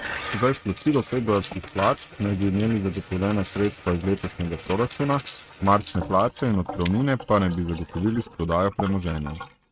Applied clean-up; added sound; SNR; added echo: neural mask model RNNoise.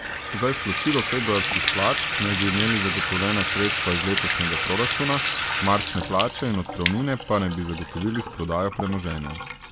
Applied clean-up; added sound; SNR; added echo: none; Bathtub (filling or washing) / Water tap, faucet; 1 dB; none.